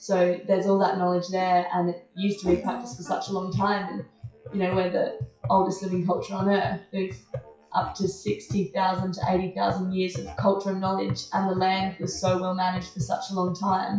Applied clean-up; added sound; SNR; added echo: classical method WPE with log-MMSE.